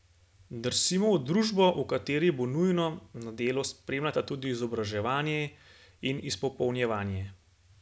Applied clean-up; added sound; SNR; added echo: none; none; none; none.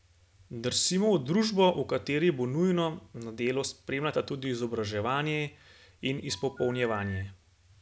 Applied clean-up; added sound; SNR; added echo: none; Telephone; 19 dB; none.